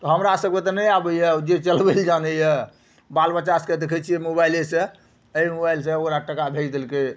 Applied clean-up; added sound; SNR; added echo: none; none; none; none.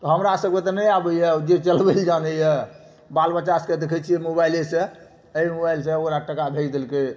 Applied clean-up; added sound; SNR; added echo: none; none; none; reverberation time 1.4 s.